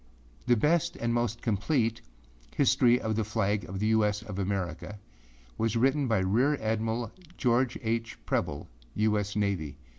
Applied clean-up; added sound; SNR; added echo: none; none; none; none.